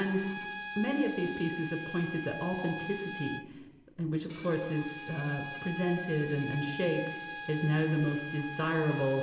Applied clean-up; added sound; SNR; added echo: none; Bowed string instrument; 8 dB; reverberation time 1.4 s.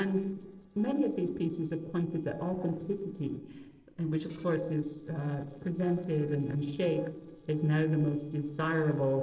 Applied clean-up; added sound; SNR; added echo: neural separator model SepFormer DNS4.